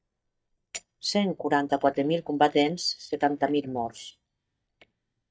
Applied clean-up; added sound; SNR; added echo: neural mask model DeepFilterNet 3.